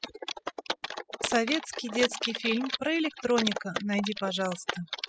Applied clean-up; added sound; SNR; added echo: classical method spectral subtraction.